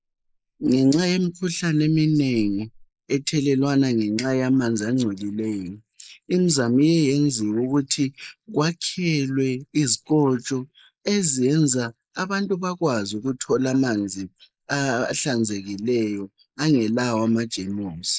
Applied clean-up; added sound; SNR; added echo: neural mask model Resemble Enhance denoiser.